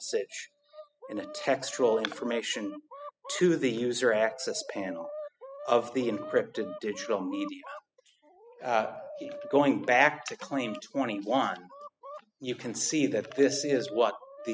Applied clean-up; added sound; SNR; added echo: classical method spectral subtraction.